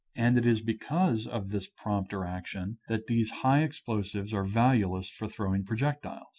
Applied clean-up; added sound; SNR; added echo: none; none; none; none.